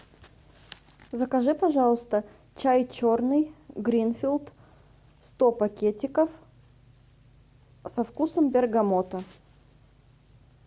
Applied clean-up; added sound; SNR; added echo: none; none; none; none.